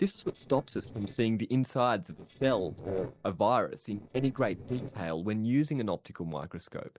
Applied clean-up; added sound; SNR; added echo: neural separator model SepFormer DNS4.